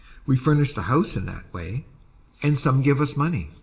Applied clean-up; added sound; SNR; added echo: none; none; none; reverberation time 0.6 s.